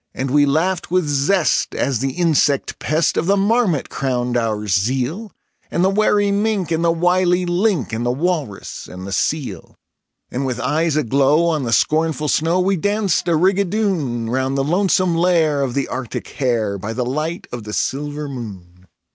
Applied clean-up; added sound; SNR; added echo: none; none; none; none.